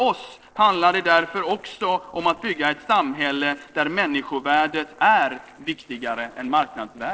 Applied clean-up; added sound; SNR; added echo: neural separator model SepFormer DNS4.